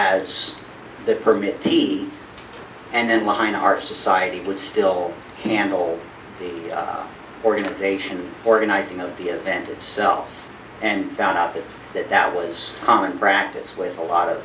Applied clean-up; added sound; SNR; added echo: none; none; none; none.